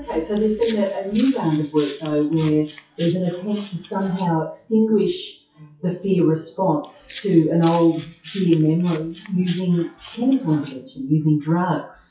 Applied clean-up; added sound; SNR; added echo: classical method WPE with log-MMSE.